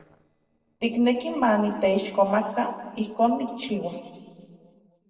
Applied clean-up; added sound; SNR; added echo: neural separator model SepFormer DNS4.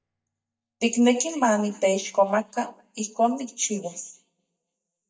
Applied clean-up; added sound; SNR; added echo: neural mask model DeepFilterNet 3.